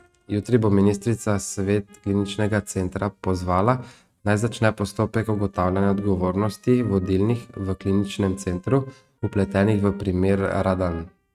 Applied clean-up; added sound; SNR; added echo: neural mask model RNNoise.